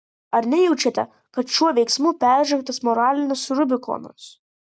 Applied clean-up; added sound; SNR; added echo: none; none; none; none.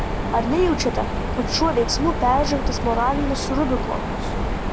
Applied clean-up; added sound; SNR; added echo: none; Mechanisms; 1 dB; none.